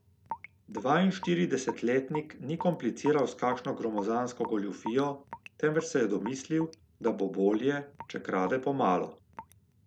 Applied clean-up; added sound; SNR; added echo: none; Raindrop / Drip; 16 dB; none.